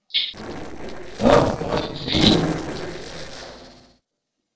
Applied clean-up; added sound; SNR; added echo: neural separator model SepFormer DNS4.